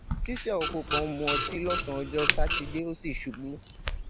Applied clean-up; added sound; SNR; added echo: none; Crack + Printer; -2 dB; none.